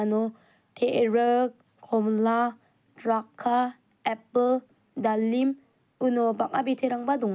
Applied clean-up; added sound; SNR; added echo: none; none; none; none.